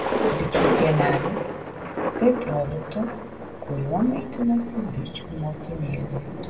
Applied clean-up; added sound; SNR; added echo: none; Thunder; 1 dB; reverberation time 1.4 s.